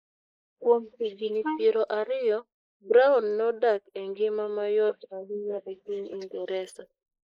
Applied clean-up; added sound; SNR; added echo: neural mask model Resemble Enhance denoiser.